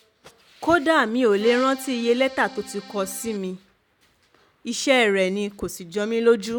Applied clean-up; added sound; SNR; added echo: none; Accordion; 17 dB; none.